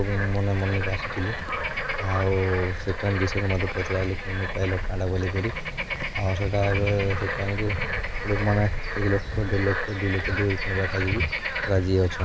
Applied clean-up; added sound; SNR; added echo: none; Bird / Frog; 4 dB; none.